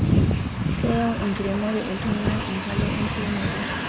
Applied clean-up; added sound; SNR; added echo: none; Train; -3 dB; none.